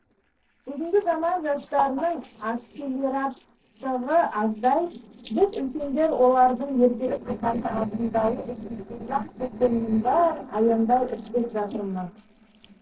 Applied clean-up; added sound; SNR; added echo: neural separator model SepFormer DNS4.